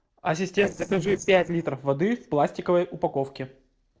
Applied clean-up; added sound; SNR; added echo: neural separator model SepFormer DNS4.